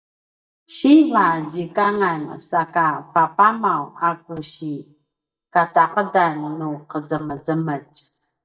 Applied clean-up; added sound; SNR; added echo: neural mask model DeepFilterNet 3.